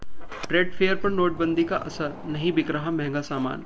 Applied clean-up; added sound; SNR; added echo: none; Sliding door; 17 dB; reverberation time 1.0 s.